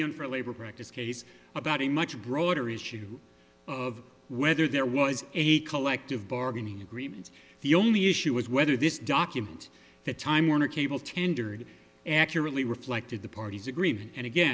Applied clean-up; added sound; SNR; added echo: none; none; none; none.